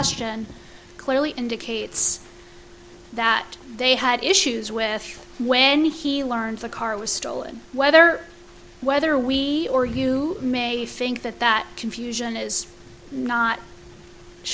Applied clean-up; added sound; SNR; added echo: none; none; none; none.